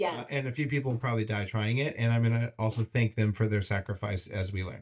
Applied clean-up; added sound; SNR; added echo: neural mask model DeepFilterNet 3.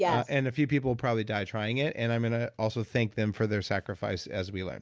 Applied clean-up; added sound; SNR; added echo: none; none; none; none.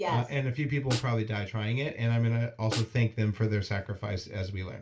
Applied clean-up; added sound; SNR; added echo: none; Snare drum; 14 dB; reverberation time 0.2 s.